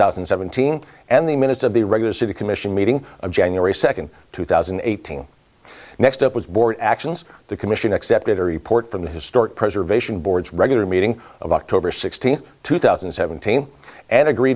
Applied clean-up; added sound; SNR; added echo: none; none; none; none.